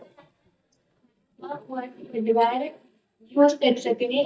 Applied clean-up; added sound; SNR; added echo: neural mask model DeepFilterNet 3.